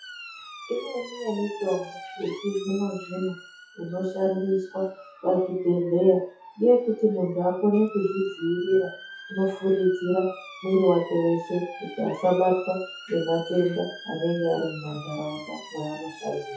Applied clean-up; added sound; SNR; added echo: classical method WPE with log-MMSE.